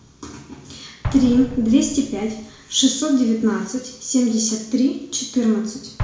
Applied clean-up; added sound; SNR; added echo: none; Explosion; 15 dB; reverberation time 0.6 s.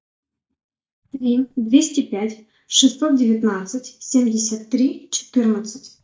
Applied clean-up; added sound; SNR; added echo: neural mask model DeepFilterNet 3.